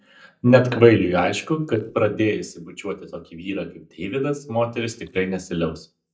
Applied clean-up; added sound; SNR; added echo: neural mask model DeepFilterNet 3.